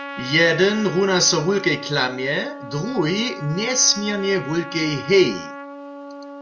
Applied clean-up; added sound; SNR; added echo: none; Trumpet; 13 dB; none.